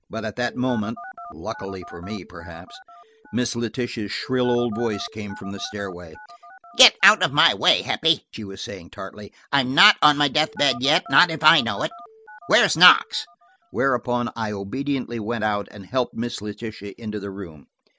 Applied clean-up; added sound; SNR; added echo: none; Telephone; 18 dB; none.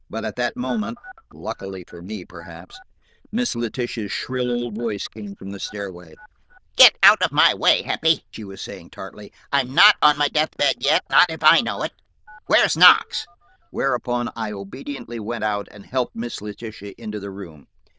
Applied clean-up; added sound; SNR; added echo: neural diffusion model UNIVERSE++.